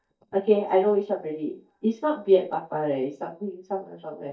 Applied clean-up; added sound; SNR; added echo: neural mask model DeepFilterNet 3.